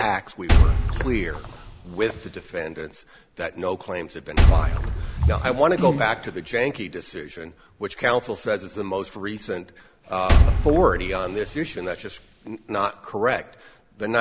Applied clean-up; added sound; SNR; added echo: none; Liquid; -2 dB; none.